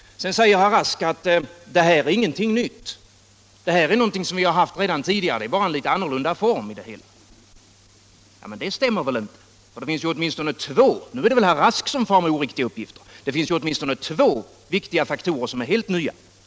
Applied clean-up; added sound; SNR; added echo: none; none; none; none.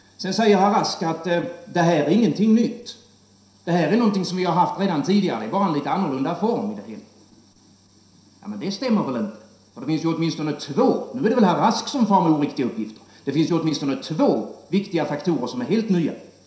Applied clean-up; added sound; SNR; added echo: none; none; none; reverberation time 0.7 s.